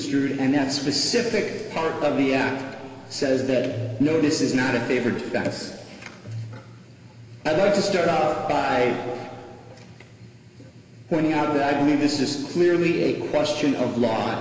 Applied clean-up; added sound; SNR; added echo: none; none; none; reverberation time 2.1 s.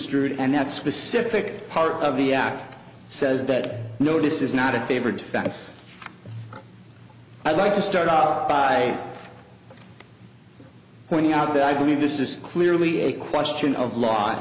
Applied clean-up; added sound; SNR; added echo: none; none; none; none.